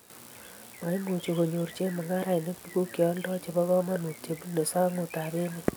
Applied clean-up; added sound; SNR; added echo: none; none; none; none.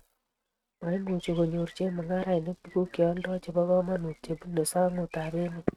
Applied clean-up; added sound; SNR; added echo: neural mask model RNNoise.